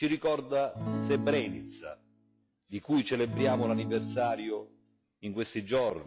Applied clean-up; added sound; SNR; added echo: classical method log-MMSE.